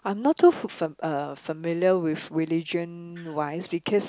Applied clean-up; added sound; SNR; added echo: none; none; none; none.